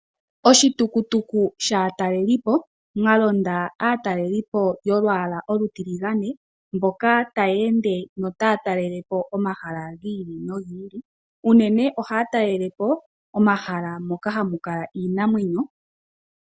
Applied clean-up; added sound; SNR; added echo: none; none; none; none.